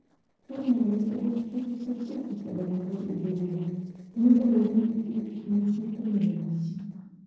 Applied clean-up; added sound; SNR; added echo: neural separator model SepFormer DNS4.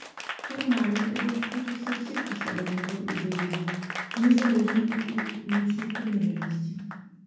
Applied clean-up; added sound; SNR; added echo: none; Applause / Crowd; 8 dB; reverberation time 1.1 s.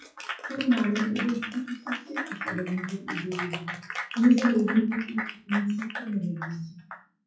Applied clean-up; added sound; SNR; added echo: classical method WPE with log-MMSE.